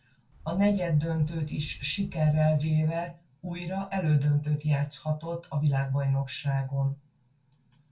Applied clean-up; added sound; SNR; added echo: none; Wind; 19 dB; reverberation time 0.2 s.